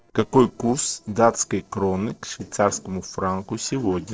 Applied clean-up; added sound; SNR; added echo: neural separator model SepFormer DNS4.